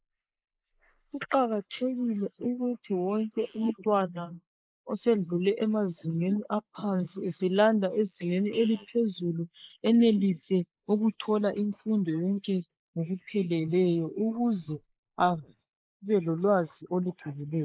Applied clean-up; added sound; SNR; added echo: neural mask model Resemble Enhance denoiser.